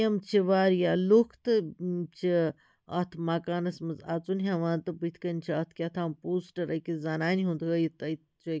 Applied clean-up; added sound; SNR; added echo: none; none; none; none.